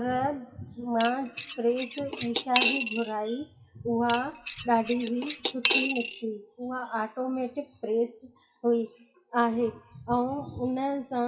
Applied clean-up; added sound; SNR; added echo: classical method WPE with log-MMSE.